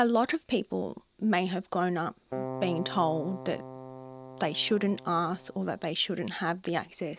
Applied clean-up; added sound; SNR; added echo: none; Keyboard (musical); 11 dB; none.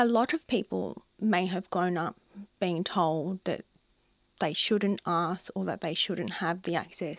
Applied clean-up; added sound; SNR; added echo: none; none; none; none.